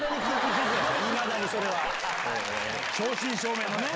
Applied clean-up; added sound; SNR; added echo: none; Bird; 16 dB; none.